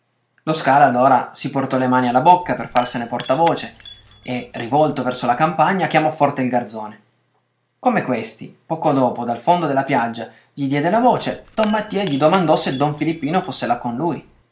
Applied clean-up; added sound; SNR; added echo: none; Shatter / Crushing; 17 dB; none.